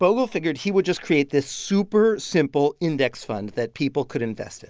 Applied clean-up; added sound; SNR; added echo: none; none; none; none.